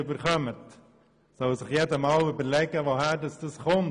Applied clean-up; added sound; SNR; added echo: none; none; none; none.